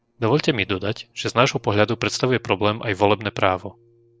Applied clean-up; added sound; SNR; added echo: neural separator model SepFormer DNS4.